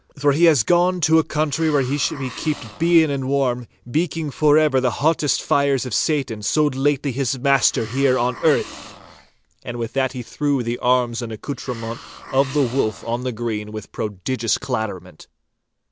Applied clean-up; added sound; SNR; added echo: none; Hiss; 19 dB; none.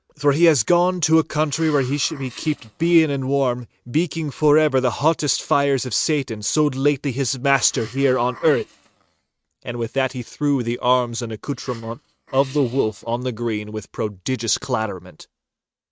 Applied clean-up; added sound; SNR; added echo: neural mask model RNNoise.